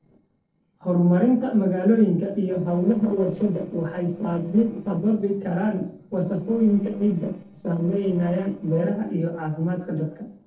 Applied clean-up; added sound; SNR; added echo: neural separator model SepFormer DNS4.